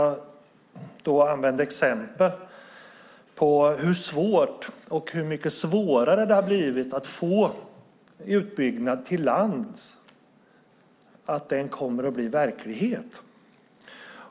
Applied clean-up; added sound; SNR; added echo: none; none; none; none.